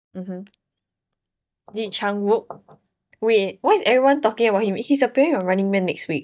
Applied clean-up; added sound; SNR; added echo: neural mask model DeepFilterNet 3.